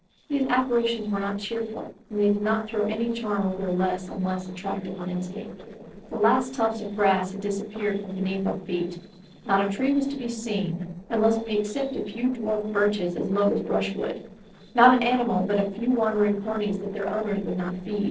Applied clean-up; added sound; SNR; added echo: neural separator model SepFormer DNS4.